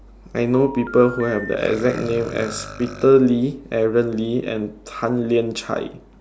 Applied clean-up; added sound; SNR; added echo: none; Burping, eructation + Telephone; 15 dB; none.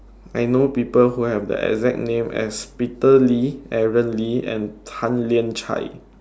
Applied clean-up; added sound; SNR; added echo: none; none; none; none.